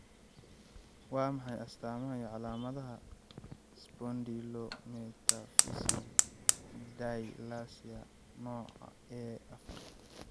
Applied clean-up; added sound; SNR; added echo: none; Fire; -4 dB; none.